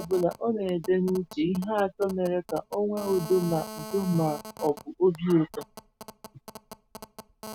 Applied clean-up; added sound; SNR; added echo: none; Telephone; 15 dB; none.